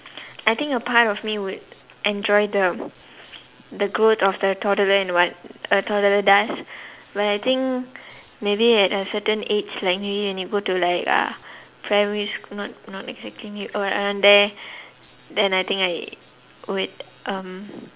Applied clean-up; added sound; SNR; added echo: none; none; none; none.